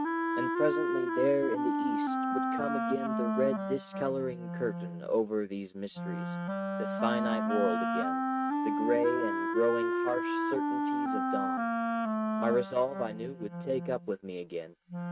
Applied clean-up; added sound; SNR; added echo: neural mask model RNNoise.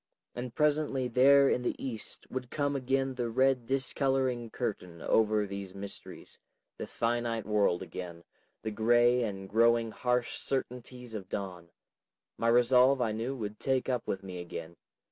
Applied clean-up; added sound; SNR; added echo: none; none; none; none.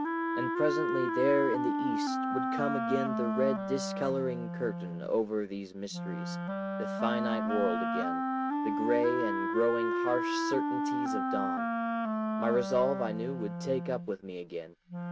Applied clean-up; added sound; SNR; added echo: none; Wind instrument, woodwind instrument; -1 dB; none.